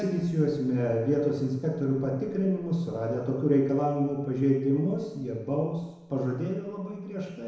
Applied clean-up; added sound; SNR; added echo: none; none; none; reverberation time 1.0 s.